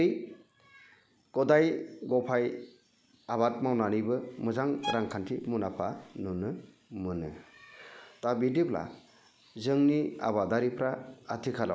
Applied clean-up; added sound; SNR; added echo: none; Bowed string instrument; 11 dB; none.